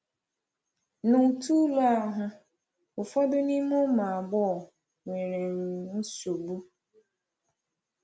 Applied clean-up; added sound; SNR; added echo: none; none; none; none.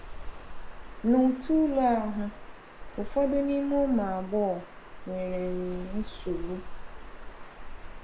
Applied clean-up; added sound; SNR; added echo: none; Water; 8 dB; none.